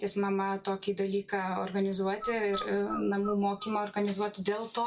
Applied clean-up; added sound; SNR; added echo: none; Bird; 11 dB; none.